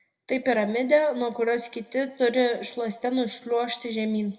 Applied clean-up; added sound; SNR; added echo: none; none; none; reverberation time 1.0 s.